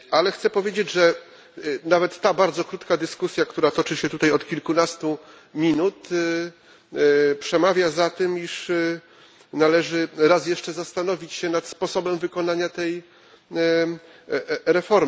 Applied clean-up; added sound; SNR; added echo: none; none; none; none.